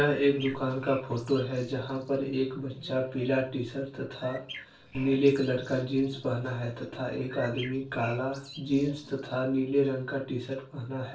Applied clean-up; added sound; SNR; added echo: neural separator model SepFormer DNS4.